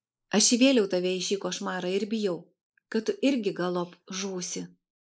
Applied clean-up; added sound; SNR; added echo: neural mask model Resemble Enhance denoiser.